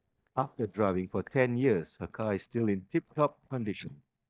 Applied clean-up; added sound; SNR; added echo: neural mask model DeepFilterNet 3.